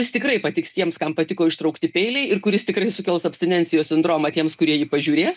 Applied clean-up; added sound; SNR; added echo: none; none; none; none.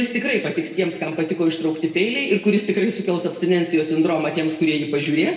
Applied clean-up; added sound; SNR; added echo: none; none; none; reverberation time 1.1 s.